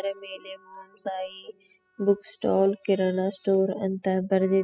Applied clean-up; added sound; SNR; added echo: classical method spectral subtraction.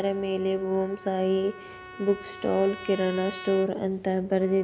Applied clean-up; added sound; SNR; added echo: none; Trumpet; 17 dB; none.